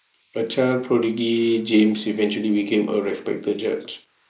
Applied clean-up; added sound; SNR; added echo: neural mask model Resemble Enhance denoiser.